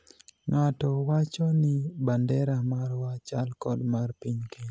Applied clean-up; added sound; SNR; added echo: none; none; none; none.